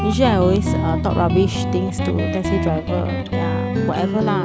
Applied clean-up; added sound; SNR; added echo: none; Guitar; -1 dB; none.